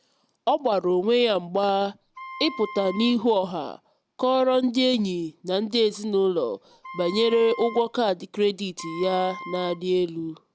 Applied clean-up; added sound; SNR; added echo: none; Wind instrument, woodwind instrument; 15 dB; none.